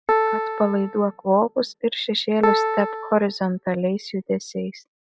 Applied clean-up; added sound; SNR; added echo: classical method log-MMSE.